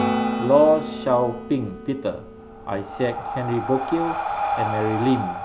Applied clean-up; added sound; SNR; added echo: none; Acoustic guitar / Strum + Breathing; 4 dB; none.